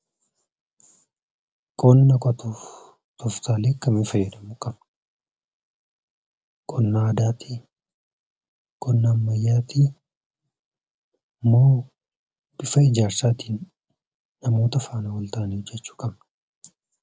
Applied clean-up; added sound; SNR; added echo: none; none; none; none.